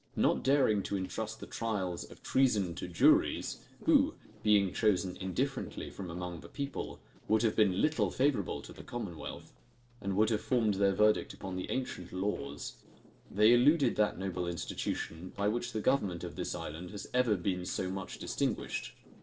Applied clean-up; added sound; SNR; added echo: neural separator model SepFormer DNS4.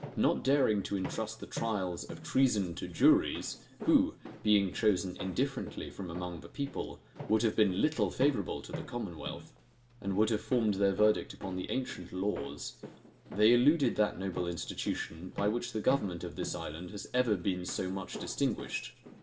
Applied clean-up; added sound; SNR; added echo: none; Walk, footsteps; 16 dB; reverberation time 0.6 s.